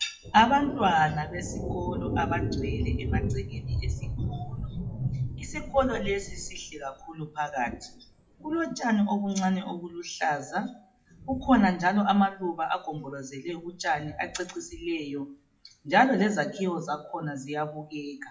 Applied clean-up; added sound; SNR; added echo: classical method WPE with log-MMSE.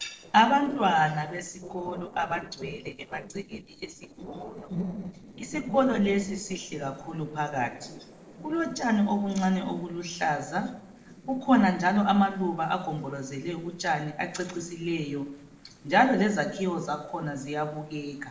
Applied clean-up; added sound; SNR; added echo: neural separator model SepFormer DNS4.